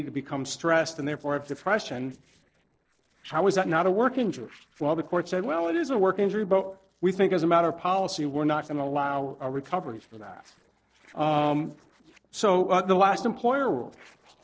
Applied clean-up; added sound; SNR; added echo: neural separator model SepFormer DNS4.